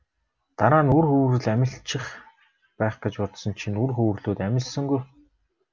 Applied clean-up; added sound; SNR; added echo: none; none; none; none.